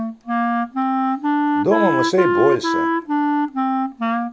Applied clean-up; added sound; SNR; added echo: none; Wind instrument, woodwind instrument; -4 dB; none.